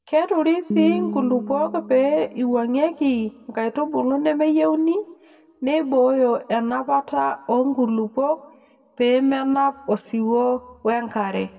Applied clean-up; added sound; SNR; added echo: none; Piano; 10 dB; reverberation time 1.2 s.